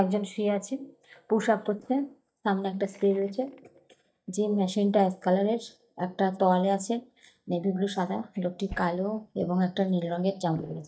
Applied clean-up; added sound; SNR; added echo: neural mask model DeepFilterNet 3.